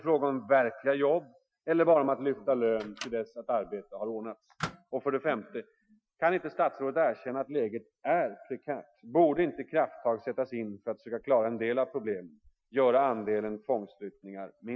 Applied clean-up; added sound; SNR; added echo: classical method Wiener filter.